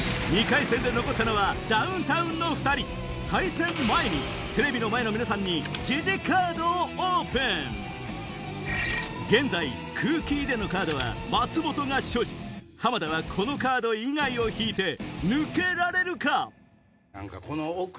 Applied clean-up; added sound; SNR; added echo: none; none; none; none.